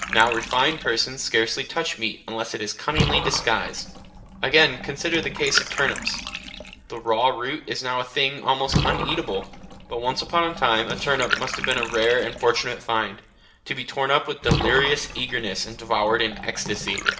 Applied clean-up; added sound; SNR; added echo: none; Bathtub (filling or washing) / Water; 7 dB; reverberation time 0.7 s.